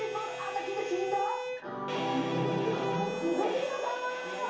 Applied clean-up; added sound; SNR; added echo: none; Bowed string instrument; 6 dB; reverberation time 0.7 s.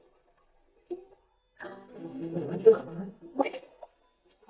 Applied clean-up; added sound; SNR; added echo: neural mask model DeepFilterNet 3.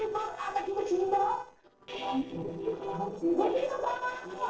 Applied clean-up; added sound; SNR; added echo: neural separator model SepFormer DNS4.